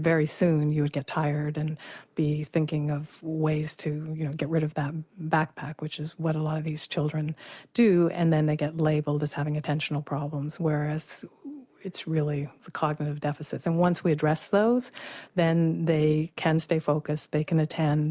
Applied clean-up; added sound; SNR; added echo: none; none; none; none.